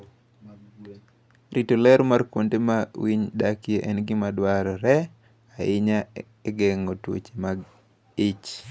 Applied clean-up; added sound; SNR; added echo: none; none; none; none.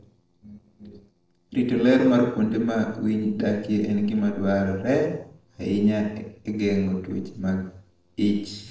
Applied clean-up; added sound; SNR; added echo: neural separator model SepFormer DNS4.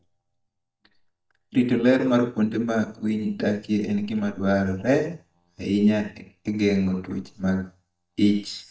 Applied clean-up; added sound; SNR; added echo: neural mask model DeepFilterNet 3.